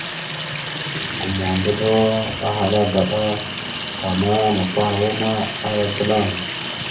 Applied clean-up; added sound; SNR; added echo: none; Sink (filling or washing) / Water tap, faucet; 6 dB; reverberation time 0.4 s.